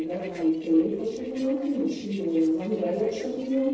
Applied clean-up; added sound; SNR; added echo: neural separator model SepFormer DNS4.